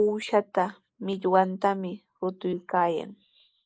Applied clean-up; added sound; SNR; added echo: neural mask model Resemble Enhance denoiser.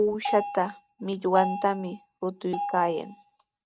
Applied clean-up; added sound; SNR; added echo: neural mask model RNNoise.